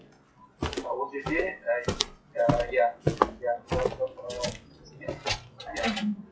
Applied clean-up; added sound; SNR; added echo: classical method WPE with log-MMSE.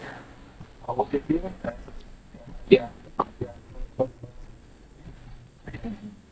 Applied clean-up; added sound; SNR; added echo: neural mask model DeepFilterNet 3.